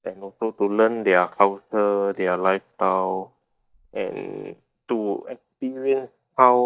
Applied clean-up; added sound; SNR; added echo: neural mask model DeepFilterNet 3.